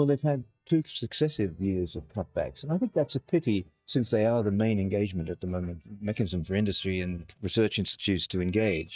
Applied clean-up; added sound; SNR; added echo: neural mask model DeepFilterNet 3.